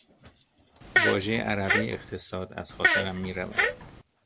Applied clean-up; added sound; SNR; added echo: none; Fart; -5 dB; none.